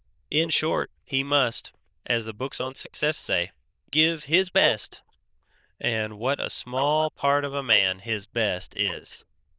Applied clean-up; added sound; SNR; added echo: neural diffusion model UNIVERSE++.